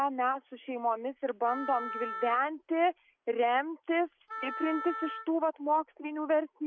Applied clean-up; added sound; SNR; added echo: none; Wind instrument, woodwind instrument; 10 dB; none.